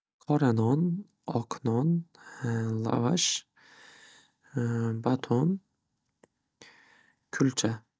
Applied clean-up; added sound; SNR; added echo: none; none; none; none.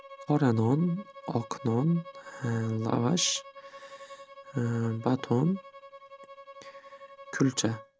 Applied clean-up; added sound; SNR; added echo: none; Bowed string instrument; 18 dB; none.